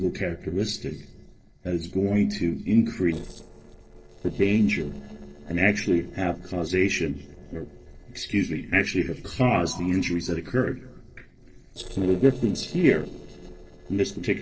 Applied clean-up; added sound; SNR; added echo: neural separator model SepFormer DNS4.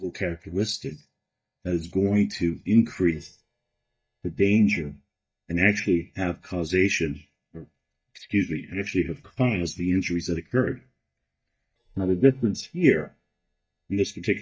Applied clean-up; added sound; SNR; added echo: neural mask model DeepFilterNet 3.